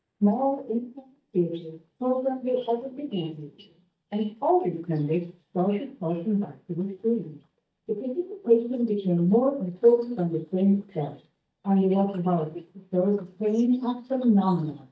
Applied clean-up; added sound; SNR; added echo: neural mask model DeepFilterNet 3.